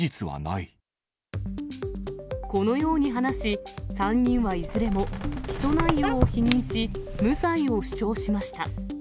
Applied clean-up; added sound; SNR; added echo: none; Squeak; 3 dB; none.